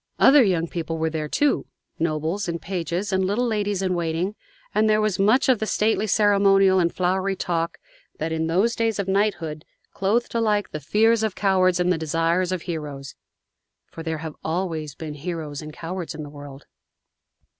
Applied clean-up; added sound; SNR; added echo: none; none; none; none.